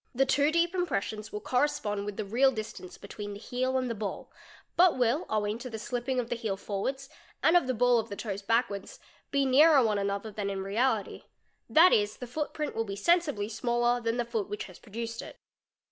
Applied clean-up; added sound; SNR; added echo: none; none; none; none.